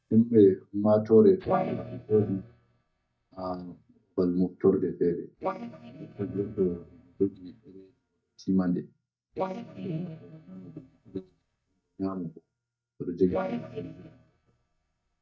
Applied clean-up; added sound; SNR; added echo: neural mask model DeepFilterNet 3.